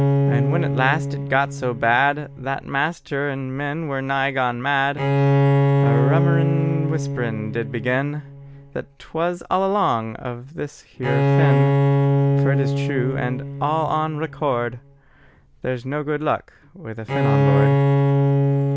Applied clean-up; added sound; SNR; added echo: none; Bowed string instrument; -3 dB; none.